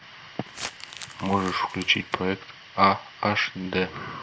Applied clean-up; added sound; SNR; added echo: none; Crumpling, crinkling; 14 dB; none.